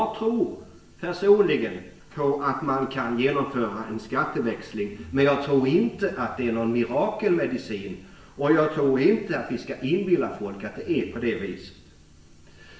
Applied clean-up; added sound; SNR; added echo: none; none; none; reverberation time 0.8 s.